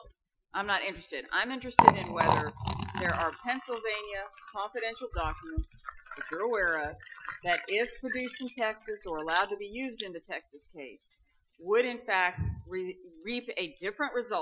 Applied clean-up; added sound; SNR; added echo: classical method Wiener filter.